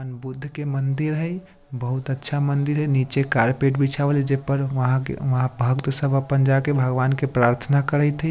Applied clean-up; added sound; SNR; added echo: none; none; none; none.